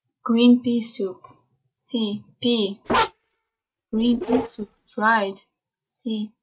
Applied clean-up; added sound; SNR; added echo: neural mask model RNNoise.